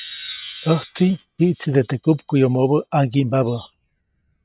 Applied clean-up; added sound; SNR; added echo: neural mask model RNNoise.